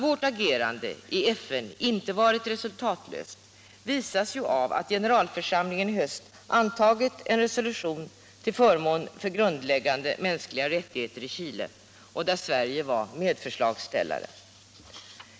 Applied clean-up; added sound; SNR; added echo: none; none; none; none.